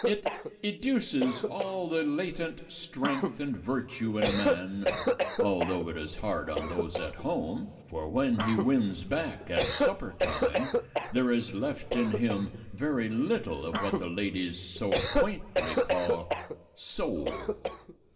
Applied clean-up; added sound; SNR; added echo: none; Cough; 2 dB; reverberation time 1.6 s.